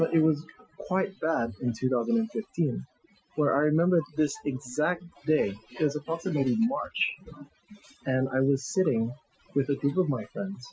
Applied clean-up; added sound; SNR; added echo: classical method Wiener filter.